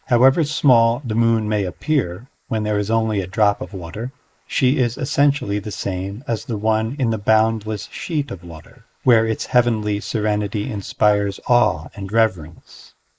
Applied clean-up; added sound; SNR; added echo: neural mask model Resemble Enhance denoiser.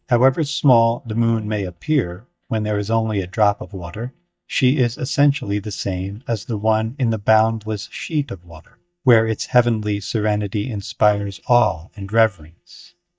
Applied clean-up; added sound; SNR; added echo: neural mask model DeepFilterNet 3.